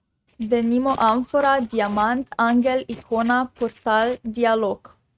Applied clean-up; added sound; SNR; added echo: neural mask model RNNoise.